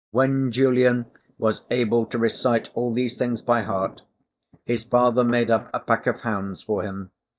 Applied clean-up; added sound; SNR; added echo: neural mask model DeepFilterNet 3.